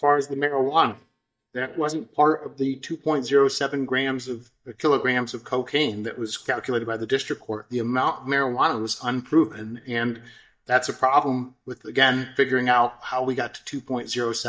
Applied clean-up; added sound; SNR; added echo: neural mask model DeepFilterNet 3.